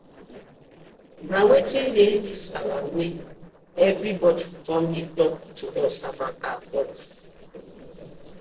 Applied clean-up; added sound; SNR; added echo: neural separator model SepFormer DNS4.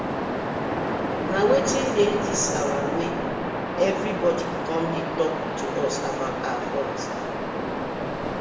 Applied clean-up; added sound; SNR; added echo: none; Waves, surf; 0 dB; reverberation time 1.0 s.